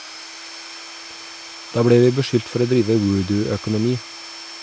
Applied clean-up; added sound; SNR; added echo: none; Tools / Domestic sounds, home sounds; 15 dB; none.